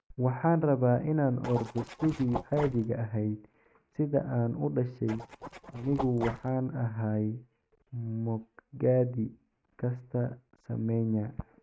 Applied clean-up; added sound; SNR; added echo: neural mask model RNNoise.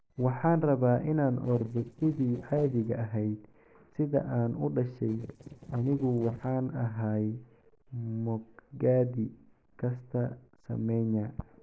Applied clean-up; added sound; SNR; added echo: neural separator model SepFormer DNS4.